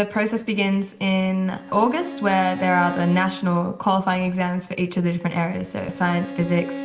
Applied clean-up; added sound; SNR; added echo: none; Bowed string instrument; 14 dB; reverberation time 0.8 s.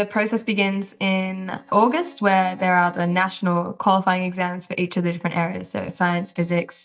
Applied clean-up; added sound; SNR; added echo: neural mask model DeepFilterNet 3.